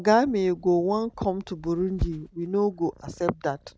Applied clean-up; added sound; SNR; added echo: none; Purr; 14 dB; none.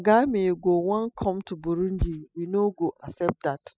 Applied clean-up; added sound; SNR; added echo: classical method spectral subtraction.